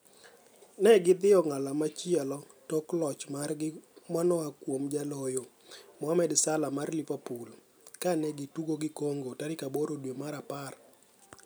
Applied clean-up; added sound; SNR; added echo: none; none; none; none.